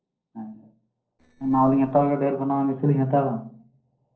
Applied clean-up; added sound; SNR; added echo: neural separator model SepFormer DNS4.